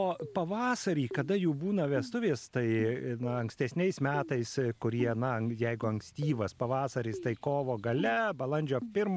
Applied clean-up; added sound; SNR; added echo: none; Keyboard (musical); 15 dB; none.